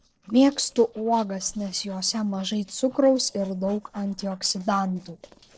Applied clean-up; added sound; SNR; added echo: neural separator model SepFormer DNS4.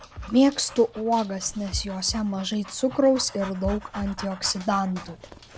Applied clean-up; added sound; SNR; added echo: none; Drum kit + Dog; 14 dB; none.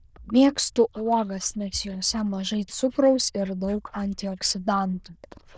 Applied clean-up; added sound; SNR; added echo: neural diffusion model UNIVERSE++.